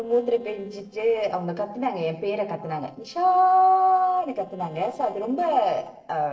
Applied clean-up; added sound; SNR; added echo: neural separator model SepFormer DNS4.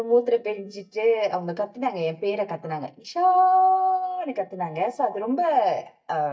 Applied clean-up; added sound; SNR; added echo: neural mask model DeepFilterNet 3.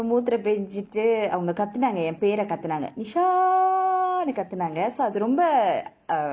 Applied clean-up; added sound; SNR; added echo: none; none; none; none.